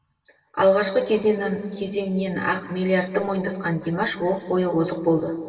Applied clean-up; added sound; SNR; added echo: none; none; none; reverberation time 2.6 s.